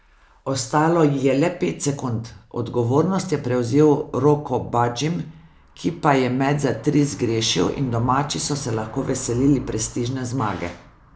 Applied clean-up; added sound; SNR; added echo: none; none; none; none.